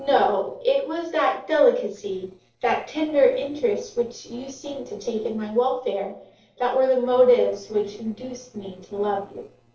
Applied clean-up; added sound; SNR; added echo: neural separator model SepFormer DNS4.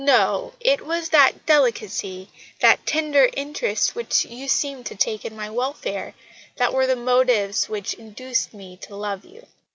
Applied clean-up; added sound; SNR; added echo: none; none; none; none.